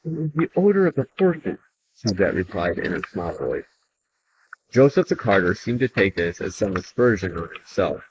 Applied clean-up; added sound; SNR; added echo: neural mask model Resemble Enhance denoiser.